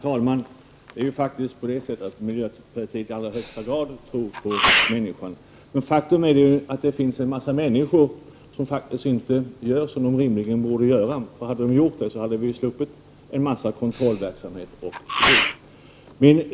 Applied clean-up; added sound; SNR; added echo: none; Sneeze; 1 dB; none.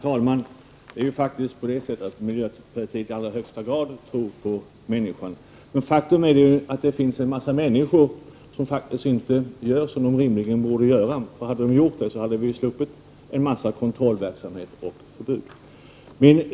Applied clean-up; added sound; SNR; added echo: none; none; none; none.